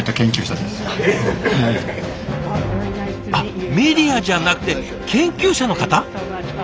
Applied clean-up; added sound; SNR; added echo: none; none; none; none.